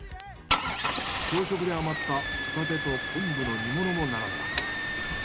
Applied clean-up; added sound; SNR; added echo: none; Engine starting / Car; 0 dB; none.